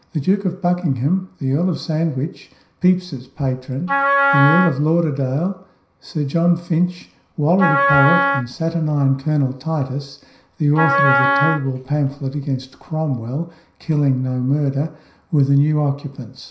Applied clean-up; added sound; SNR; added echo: none; Wind instrument, woodwind instrument; 0 dB; reverberation time 0.5 s.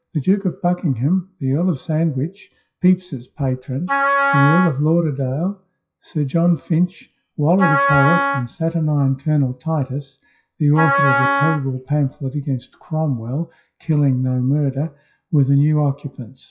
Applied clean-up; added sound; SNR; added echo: classical method WPE with log-MMSE.